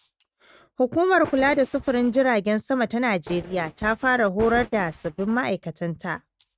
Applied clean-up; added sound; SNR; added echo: neural mask model RNNoise.